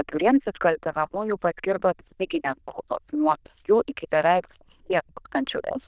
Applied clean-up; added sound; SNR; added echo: neural diffusion model UNIVERSE++.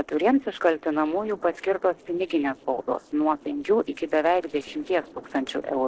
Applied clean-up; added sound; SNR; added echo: neural separator model SepFormer DNS4.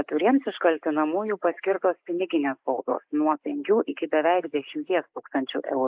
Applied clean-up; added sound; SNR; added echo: neural mask model Resemble Enhance denoiser.